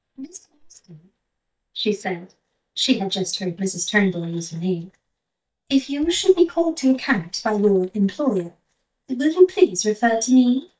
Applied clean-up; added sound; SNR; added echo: neural mask model DeepFilterNet 3.